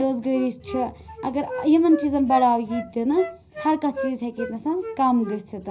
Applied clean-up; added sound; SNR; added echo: none; Wind instrument, woodwind instrument; 13 dB; reverberation time 0.4 s.